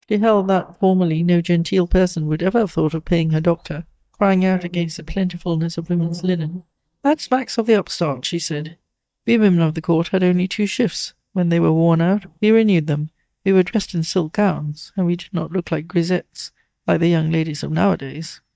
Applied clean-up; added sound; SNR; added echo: neural mask model DeepFilterNet 3.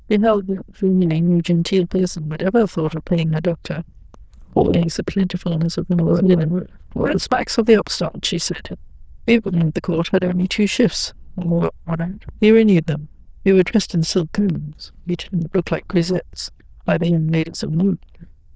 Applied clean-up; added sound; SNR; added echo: neural diffusion model UNIVERSE++.